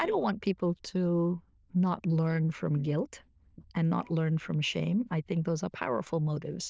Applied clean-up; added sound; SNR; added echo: neural diffusion model UNIVERSE++.